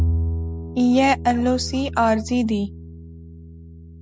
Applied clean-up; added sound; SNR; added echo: none; Bowed string instrument; 6 dB; none.